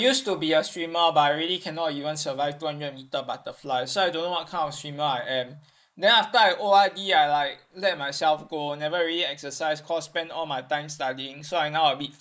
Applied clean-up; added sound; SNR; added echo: neural mask model Resemble Enhance denoiser.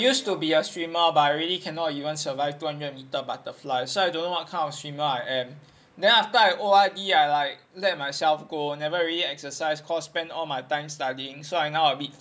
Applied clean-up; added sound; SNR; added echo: none; none; none; none.